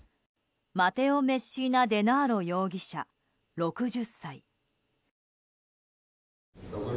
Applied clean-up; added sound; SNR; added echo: none; none; none; none.